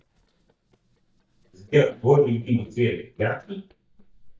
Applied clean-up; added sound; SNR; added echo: neural mask model DeepFilterNet 3.